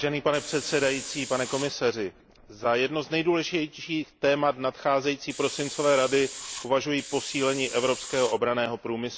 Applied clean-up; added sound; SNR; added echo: none; Hiss; 11 dB; none.